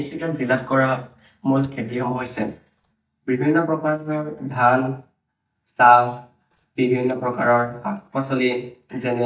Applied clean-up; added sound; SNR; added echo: neural mask model DeepFilterNet 3.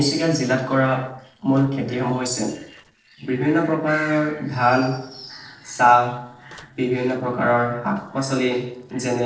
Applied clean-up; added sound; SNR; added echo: neural separator model SepFormer DNS4.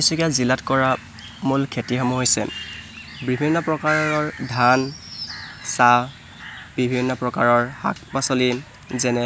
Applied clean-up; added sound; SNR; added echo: none; none; none; none.